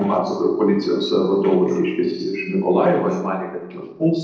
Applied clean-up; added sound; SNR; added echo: neural separator model SepFormer DNS4.